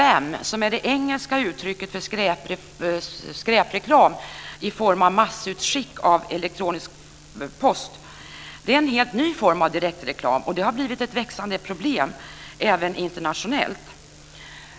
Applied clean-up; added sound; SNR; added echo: none; none; none; none.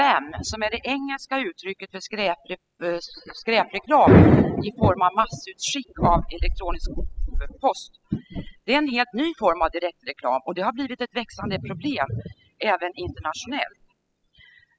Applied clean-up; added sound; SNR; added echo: classical method spectral subtraction.